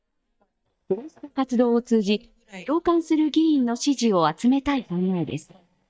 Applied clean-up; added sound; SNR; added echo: neural mask model DeepFilterNet 3.